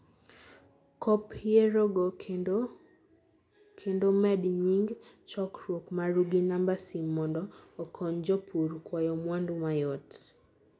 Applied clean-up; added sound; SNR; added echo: none; none; none; none.